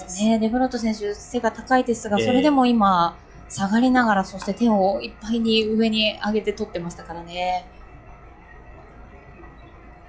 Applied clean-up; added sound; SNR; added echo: classical method log-MMSE.